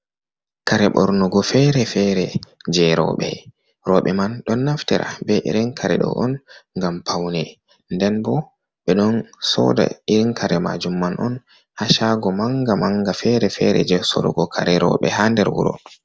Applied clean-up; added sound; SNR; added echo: none; none; none; none.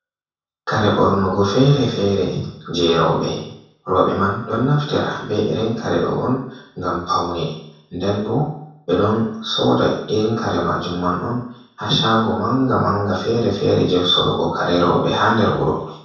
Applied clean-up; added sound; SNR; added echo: none; none; none; reverberation time 0.7 s.